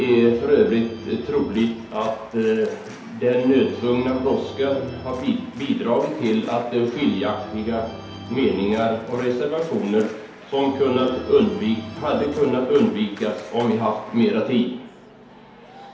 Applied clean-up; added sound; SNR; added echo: none; Organ; 17 dB; reverberation time 2.2 s.